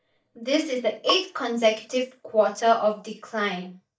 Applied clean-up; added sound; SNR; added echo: neural mask model DeepFilterNet 3.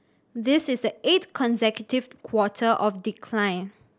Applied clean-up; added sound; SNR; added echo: none; none; none; none.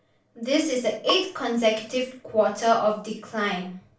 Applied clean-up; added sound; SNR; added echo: none; Bowed string instrument; 14 dB; reverberation time 0.3 s.